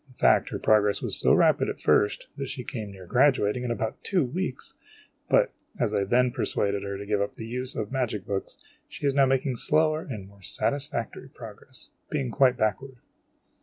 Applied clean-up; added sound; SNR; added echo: none; none; none; none.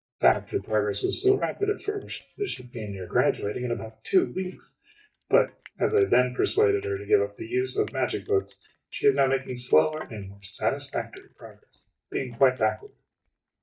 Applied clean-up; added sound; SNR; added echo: neural mask model DeepFilterNet 3.